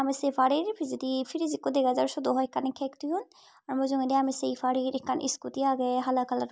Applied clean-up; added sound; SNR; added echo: none; none; none; none.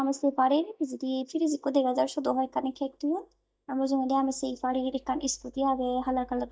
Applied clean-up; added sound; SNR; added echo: neural mask model DeepFilterNet 3.